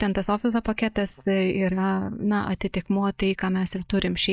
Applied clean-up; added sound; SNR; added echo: neural mask model DeepFilterNet 3.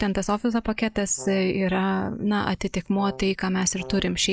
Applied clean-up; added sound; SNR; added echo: none; Brass instrument; 17 dB; none.